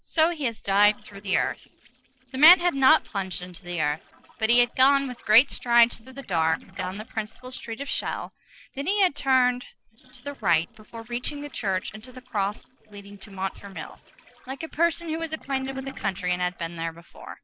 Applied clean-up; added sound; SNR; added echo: neural separator model SepFormer DNS4.